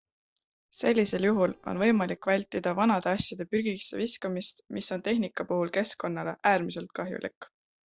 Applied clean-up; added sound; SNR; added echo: neural separator model SepFormer DNS4.